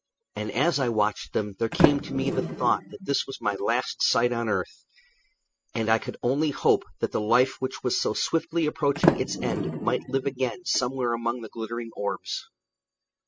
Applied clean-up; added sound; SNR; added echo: classical method spectral subtraction.